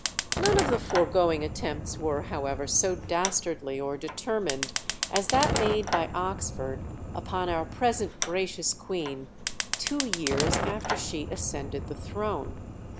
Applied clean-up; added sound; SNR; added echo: none; Fire; 3 dB; none.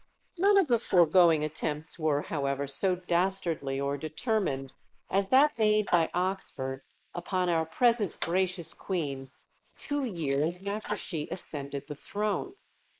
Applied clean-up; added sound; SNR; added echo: neural mask model Resemble Enhance denoiser.